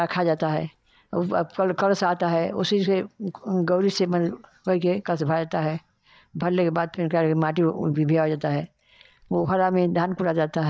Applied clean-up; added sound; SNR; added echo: neural mask model DeepFilterNet 3.